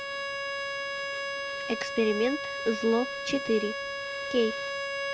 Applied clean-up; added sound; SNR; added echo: none; Bowed string instrument; 3 dB; none.